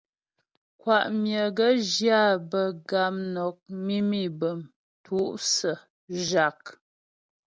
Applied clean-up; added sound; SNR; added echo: none; none; none; none.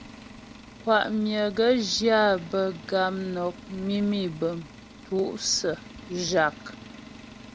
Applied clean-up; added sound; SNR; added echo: none; Engine; 17 dB; none.